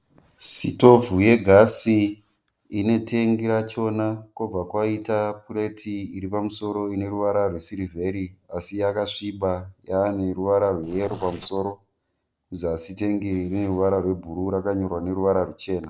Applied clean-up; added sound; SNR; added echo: neural separator model SepFormer DNS4.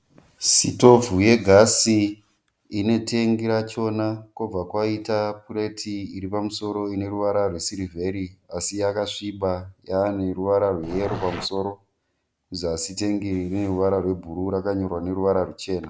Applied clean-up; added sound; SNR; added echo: none; Growling; 12 dB; none.